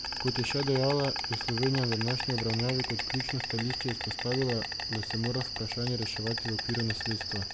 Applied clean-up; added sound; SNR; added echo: none; Insect; 3 dB; none.